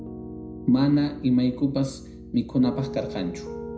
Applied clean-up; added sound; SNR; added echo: none; Piano; 12 dB; reverberation time 0.5 s.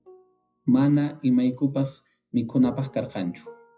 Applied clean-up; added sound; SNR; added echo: classical method WPE with log-MMSE.